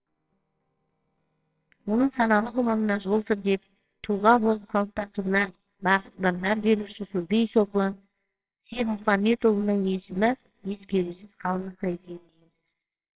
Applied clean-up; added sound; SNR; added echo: neural separator model SepFormer WHAMR!.